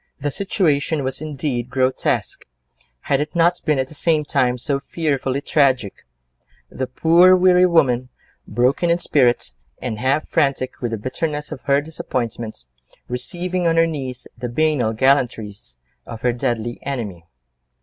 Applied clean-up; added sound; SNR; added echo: none; none; none; none.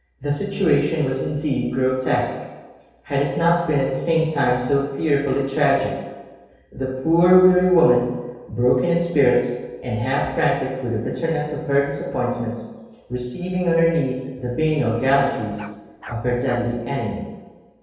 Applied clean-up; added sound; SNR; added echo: none; Bark; 20 dB; reverberation time 1.2 s.